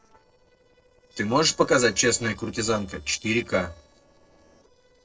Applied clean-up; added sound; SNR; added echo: neural separator model SepFormer DNS4.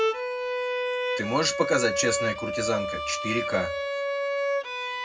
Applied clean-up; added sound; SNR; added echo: none; Bowed string instrument; -1 dB; reverberation time 0.3 s.